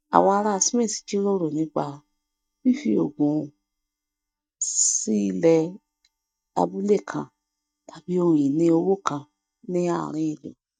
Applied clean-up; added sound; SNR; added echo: neural mask model DeepFilterNet 3.